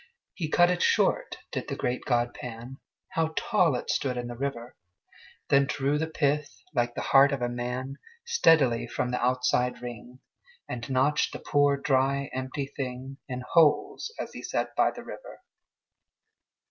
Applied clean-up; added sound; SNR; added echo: none; none; none; none.